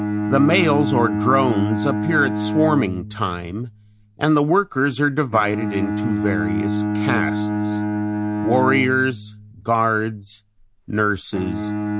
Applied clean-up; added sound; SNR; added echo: none; Bowed string instrument; 3 dB; none.